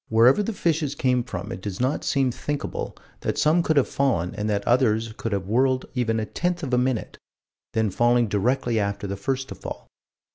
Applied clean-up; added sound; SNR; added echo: none; none; none; none.